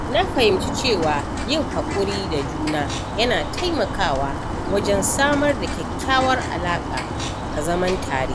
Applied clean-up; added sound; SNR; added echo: none; Bird; 3 dB; none.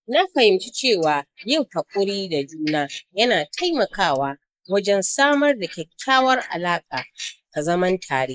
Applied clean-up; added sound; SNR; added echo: neural mask model Resemble Enhance denoiser.